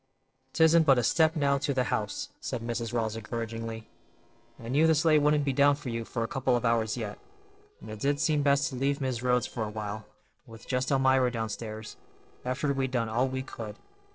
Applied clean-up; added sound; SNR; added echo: neural separator model SepFormer DNS4.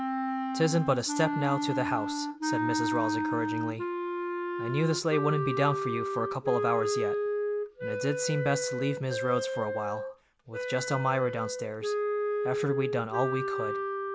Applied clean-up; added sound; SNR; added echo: none; Wind instrument, woodwind instrument; 0 dB; none.